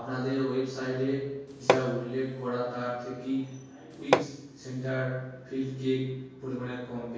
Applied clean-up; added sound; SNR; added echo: none; Hammer; -2 dB; reverberation time 1.3 s.